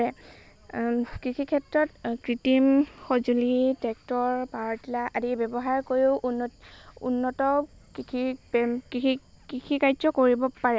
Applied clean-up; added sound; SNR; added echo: none; none; none; none.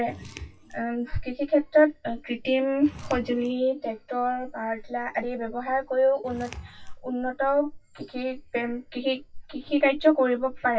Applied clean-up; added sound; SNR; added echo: classical method WPE with log-MMSE.